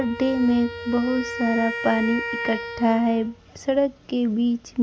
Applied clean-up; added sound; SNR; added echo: none; Wind instrument, woodwind instrument; 10 dB; none.